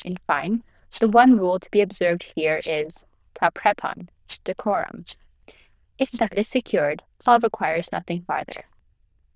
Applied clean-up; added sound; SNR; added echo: neural diffusion model UNIVERSE++.